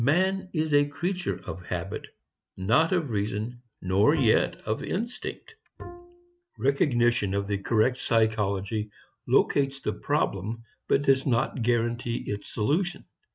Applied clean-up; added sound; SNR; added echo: neural mask model RNNoise.